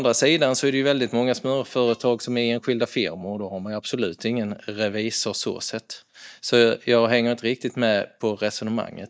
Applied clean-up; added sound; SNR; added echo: neural mask model DeepFilterNet 3.